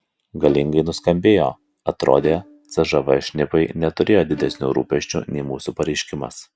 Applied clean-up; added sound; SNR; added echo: none; Bowed string instrument; 19 dB; none.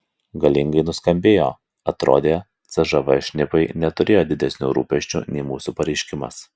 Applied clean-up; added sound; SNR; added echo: none; none; none; none.